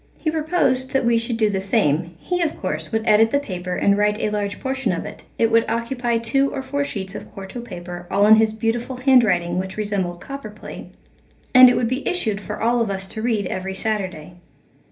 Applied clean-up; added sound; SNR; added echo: none; none; none; reverberation time 0.3 s.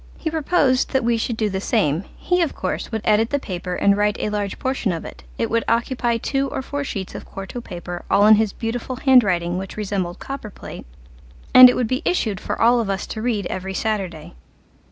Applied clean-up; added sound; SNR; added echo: none; none; none; none.